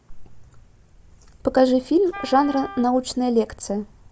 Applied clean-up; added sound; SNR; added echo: none; Wind instrument, woodwind instrument; 16 dB; none.